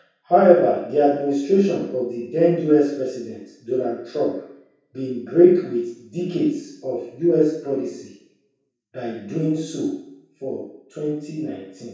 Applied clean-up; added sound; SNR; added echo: none; none; none; reverberation time 0.7 s.